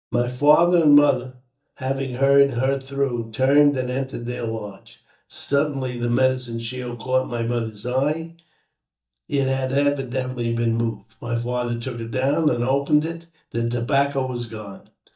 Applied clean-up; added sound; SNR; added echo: neural mask model DeepFilterNet 3.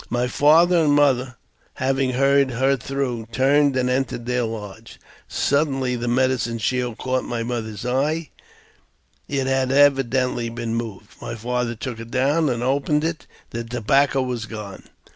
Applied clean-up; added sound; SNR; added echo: none; none; none; none.